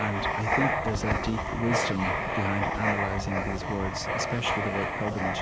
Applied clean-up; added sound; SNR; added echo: none; Writing; -2 dB; none.